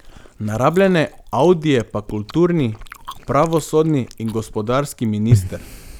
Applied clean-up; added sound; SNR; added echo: none; Chewing, mastication; 9 dB; none.